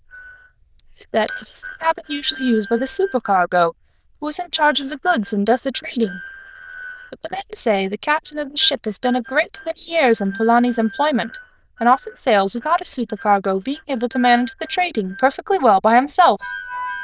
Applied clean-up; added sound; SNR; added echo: neural diffusion model UNIVERSE++.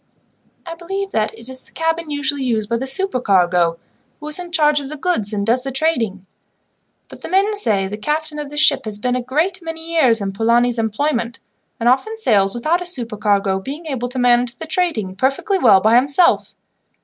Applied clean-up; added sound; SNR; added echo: none; none; none; none.